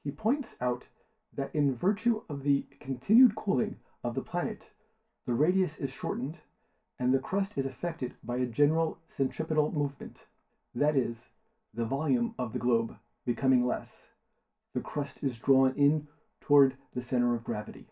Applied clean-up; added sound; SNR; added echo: none; none; none; reverberation time 0.2 s.